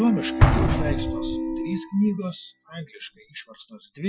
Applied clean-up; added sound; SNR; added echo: classical method Wiener filter.